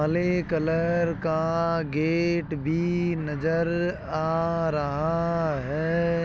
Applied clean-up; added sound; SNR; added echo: none; none; none; none.